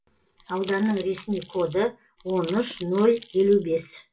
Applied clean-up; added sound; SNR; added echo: none; Crumpling, crinkling; 15 dB; reverberation time 0.2 s.